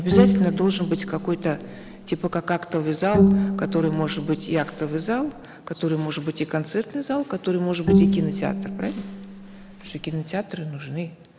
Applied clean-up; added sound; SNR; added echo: none; Bowed string instrument; -2 dB; none.